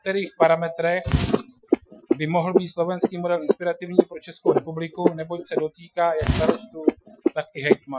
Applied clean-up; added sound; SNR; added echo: classical method Wiener filter.